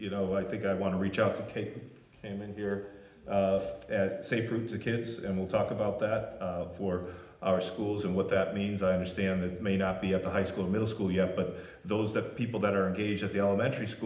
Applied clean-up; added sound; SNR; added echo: none; none; none; reverberation time 0.8 s.